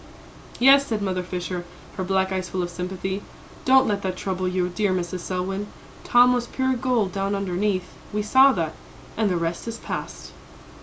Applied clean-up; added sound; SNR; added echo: none; none; none; none.